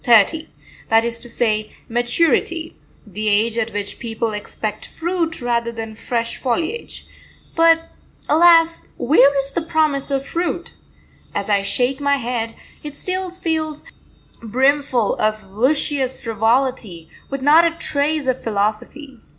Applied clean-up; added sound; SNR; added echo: none; none; none; none.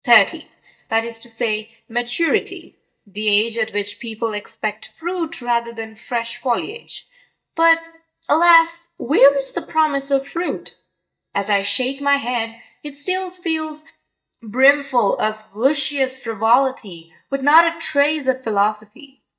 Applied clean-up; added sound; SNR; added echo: neural mask model DeepFilterNet 3.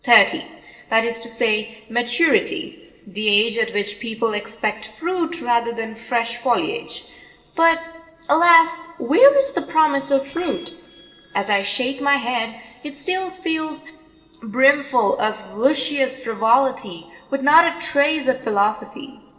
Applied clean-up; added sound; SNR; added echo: neural separator model SepFormer DNS4.